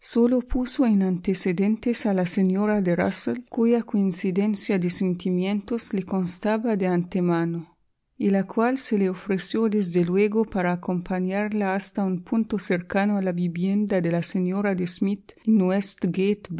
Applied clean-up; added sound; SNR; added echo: none; none; none; none.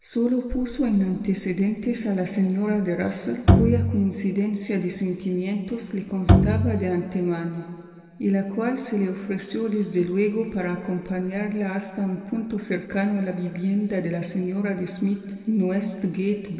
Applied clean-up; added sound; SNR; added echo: none; Bowed string instrument; -4 dB; reverberation time 2.4 s.